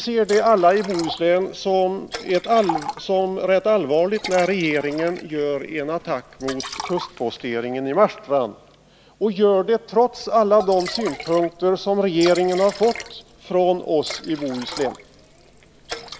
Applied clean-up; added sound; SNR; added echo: none; Liquid; 15 dB; none.